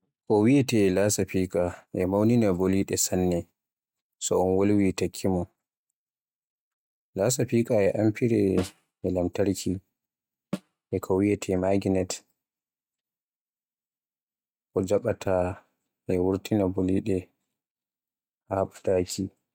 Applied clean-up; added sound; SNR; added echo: neural mask model RNNoise.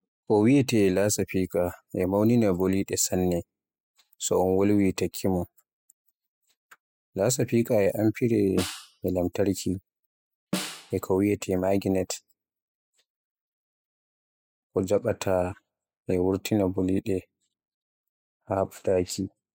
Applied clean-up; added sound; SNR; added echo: classical method spectral subtraction.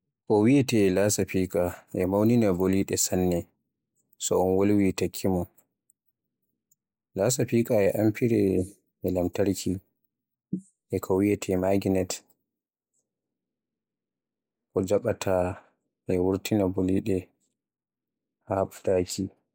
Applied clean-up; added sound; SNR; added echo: neural mask model Resemble Enhance denoiser.